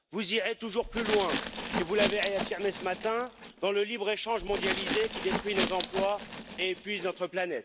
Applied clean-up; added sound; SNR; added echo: none; Glass; 3 dB; none.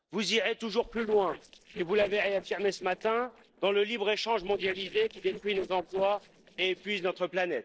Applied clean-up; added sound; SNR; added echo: neural separator model SepFormer DNS4.